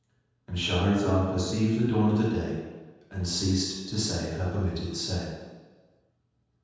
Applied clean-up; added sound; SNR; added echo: none; none; none; reverberation time 1.2 s.